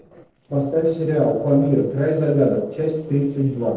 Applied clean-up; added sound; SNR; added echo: neural separator model SepFormer DNS4.